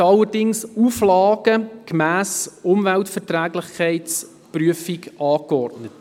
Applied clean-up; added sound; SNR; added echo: none; none; none; none.